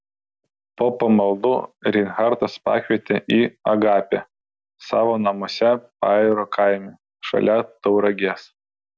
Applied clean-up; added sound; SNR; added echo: none; none; none; none.